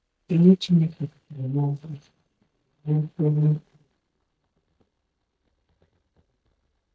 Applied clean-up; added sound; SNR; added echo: neural mask model DeepFilterNet 3.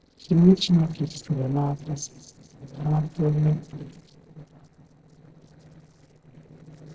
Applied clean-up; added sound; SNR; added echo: neural separator model SepFormer DNS4.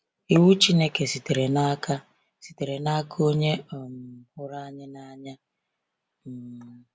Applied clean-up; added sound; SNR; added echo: none; none; none; none.